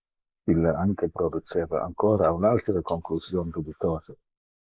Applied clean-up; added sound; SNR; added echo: neural mask model Resemble Enhance denoiser.